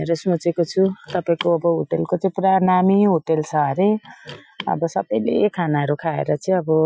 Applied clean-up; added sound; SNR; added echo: classical method Wiener filter.